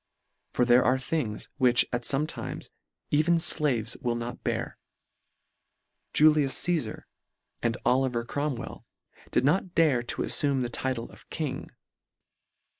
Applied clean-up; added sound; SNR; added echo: neural mask model Resemble Enhance denoiser.